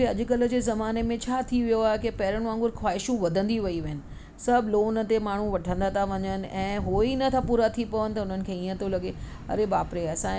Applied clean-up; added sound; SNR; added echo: none; none; none; none.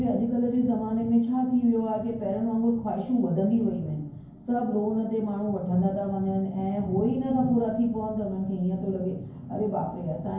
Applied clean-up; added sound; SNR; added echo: none; none; none; reverberation time 0.9 s.